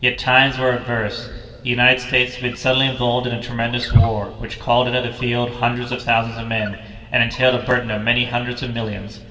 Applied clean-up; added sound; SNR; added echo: none; Wild animals; 9 dB; reverberation time 2.5 s.